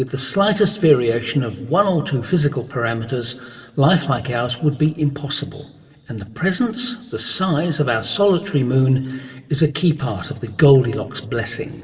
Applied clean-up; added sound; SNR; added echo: none; none; none; reverberation time 1.8 s.